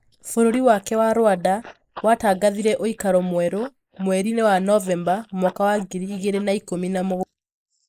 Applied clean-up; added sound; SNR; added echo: neural mask model Resemble Enhance denoiser.